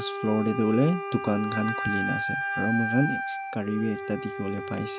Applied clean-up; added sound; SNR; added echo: none; Wind instrument, woodwind instrument; 4 dB; none.